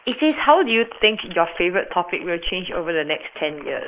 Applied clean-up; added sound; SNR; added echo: neural mask model Resemble Enhance denoiser.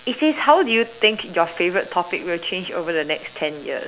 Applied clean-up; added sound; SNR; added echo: none; none; none; none.